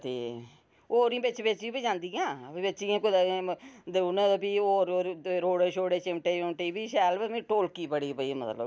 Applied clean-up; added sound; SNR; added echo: none; none; none; none.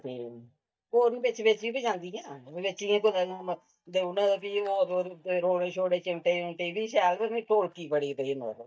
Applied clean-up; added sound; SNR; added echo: neural mask model DeepFilterNet 3.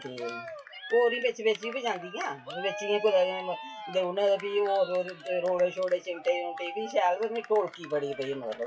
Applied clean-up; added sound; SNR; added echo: classical method WPE with log-MMSE.